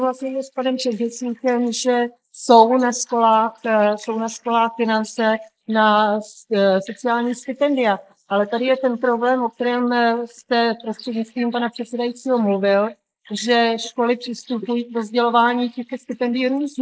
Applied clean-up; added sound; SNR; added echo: neural mask model Resemble Enhance denoiser.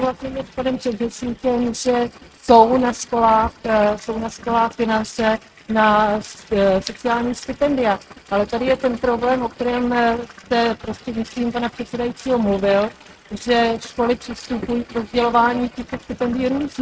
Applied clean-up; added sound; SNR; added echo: neural mask model RNNoise.